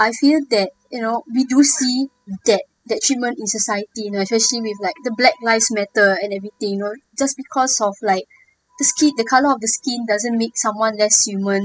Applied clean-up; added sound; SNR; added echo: classical method spectral subtraction.